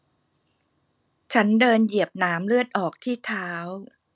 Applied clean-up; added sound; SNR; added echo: none; none; none; none.